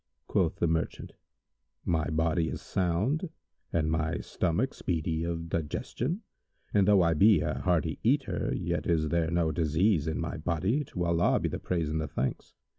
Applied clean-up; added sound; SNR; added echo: none; none; none; none.